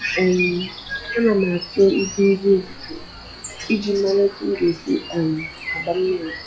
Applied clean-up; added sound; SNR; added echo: classical method log-MMSE.